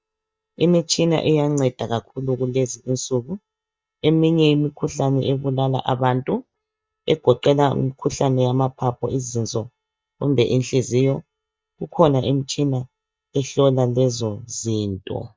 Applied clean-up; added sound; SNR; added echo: neural mask model DeepFilterNet 3.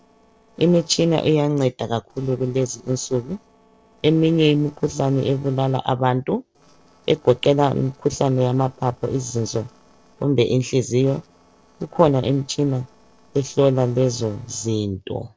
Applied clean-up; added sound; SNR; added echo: neural separator model SepFormer DNS4.